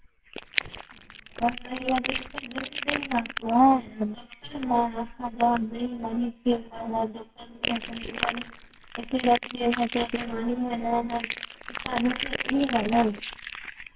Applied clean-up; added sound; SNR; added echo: neural separator model SepFormer WHAMR!.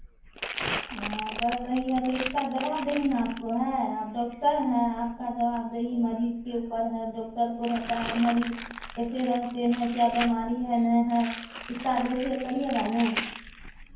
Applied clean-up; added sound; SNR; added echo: none; Crumpling, crinkling; 11 dB; reverberation time 0.9 s.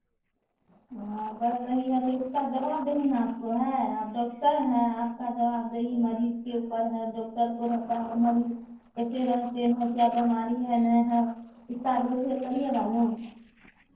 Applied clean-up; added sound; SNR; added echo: neural separator model SepFormer DNS4.